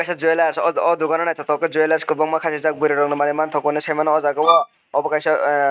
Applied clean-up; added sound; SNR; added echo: neural mask model RNNoise.